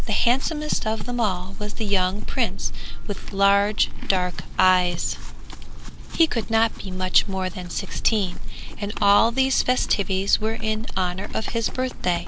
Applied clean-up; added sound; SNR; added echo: none; Chewing, mastication / Livestock, farm animals, working animals; -3 dB; none.